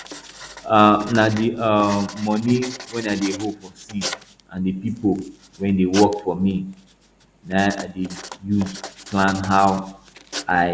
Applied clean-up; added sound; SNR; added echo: none; Writing; 15 dB; none.